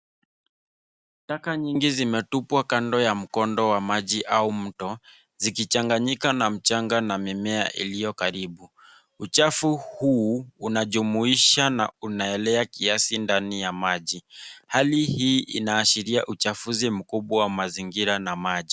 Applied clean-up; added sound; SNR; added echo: none; none; none; none.